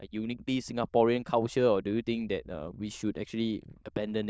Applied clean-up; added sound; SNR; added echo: neural diffusion model UNIVERSE++.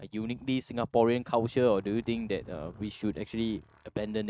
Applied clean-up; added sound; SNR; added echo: neural mask model RNNoise.